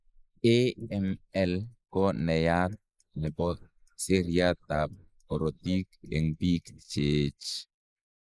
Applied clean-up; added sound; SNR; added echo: neural mask model Resemble Enhance denoiser.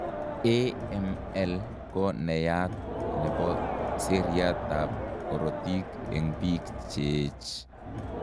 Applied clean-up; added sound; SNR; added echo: none; Crowd; 4 dB; none.